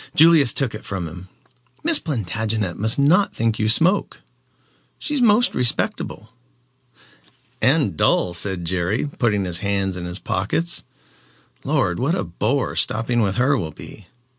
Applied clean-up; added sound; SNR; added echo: none; none; none; none.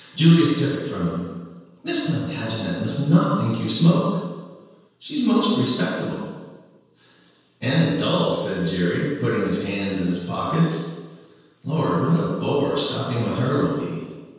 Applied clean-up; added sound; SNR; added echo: none; none; none; reverberation time 1.2 s.